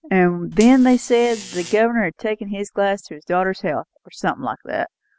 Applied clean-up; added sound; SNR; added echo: none; Buzz; 17 dB; none.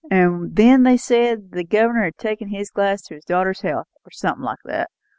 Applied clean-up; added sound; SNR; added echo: none; none; none; none.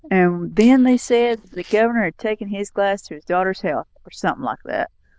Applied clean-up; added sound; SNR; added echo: neural diffusion model UNIVERSE++.